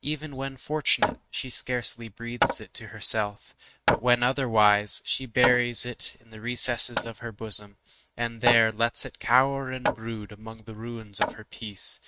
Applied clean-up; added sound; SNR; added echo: neural mask model RNNoise.